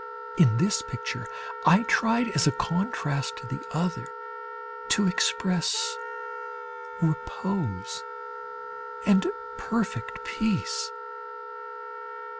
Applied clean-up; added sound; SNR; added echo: none; Wind instrument, woodwind instrument; 9 dB; none.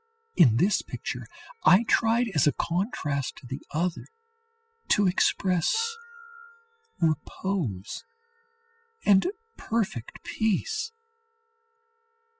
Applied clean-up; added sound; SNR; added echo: classical method spectral subtraction.